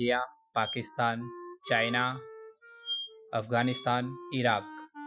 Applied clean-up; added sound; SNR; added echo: classical method Wiener filter.